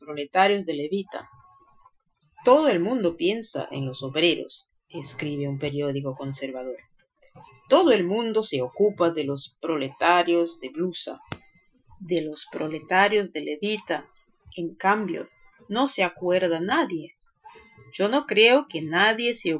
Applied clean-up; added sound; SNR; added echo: classical method Wiener filter.